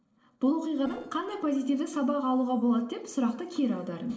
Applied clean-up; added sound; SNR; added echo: neural separator model SepFormer DNS4.